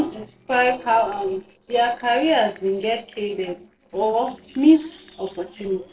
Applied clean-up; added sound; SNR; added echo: neural separator model SepFormer DNS4.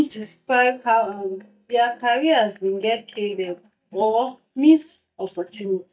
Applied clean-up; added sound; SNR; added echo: neural mask model DeepFilterNet 3.